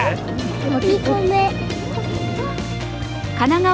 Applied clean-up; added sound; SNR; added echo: none; Bowed string instrument; 18 dB; none.